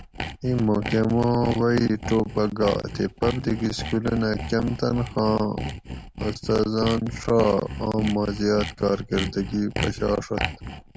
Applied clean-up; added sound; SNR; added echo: none; Sawing; 10 dB; none.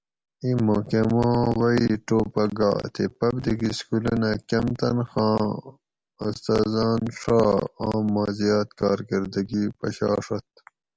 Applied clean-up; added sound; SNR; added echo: none; none; none; none.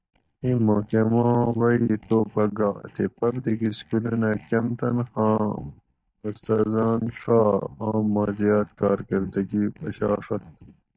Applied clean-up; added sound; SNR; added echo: neural mask model DeepFilterNet 3.